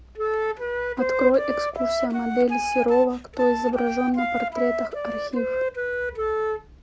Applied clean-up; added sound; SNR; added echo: none; Wind instrument, woodwind instrument; 2 dB; none.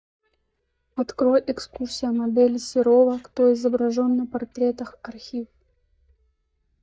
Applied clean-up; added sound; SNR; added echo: neural mask model DeepFilterNet 3.